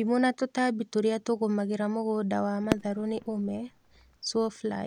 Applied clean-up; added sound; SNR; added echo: none; Fireworks; 8 dB; none.